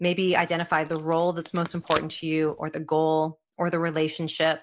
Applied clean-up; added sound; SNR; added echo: neural mask model Resemble Enhance denoiser.